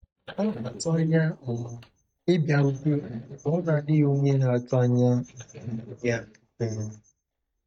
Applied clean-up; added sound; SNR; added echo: neural mask model DeepFilterNet 3.